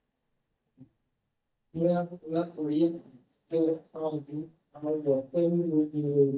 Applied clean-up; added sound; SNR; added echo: neural mask model DeepFilterNet 3.